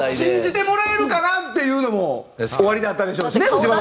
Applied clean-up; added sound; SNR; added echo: none; none; none; none.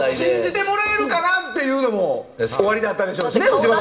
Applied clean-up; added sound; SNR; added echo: none; none; none; reverberation time 1.1 s.